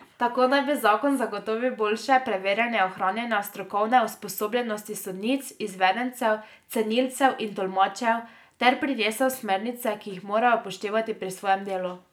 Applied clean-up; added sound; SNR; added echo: none; none; none; none.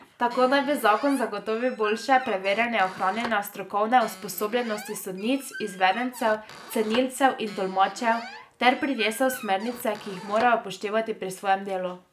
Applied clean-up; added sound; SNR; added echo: none; Squeak; 16 dB; none.